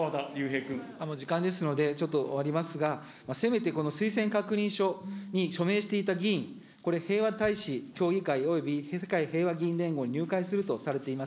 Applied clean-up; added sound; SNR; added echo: none; none; none; none.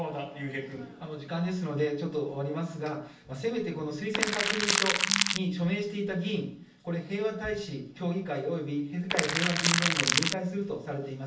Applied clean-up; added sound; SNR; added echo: none; Crackle; -4 dB; reverberation time 0.4 s.